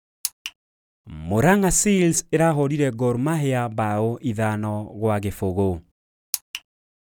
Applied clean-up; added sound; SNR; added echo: none; none; none; none.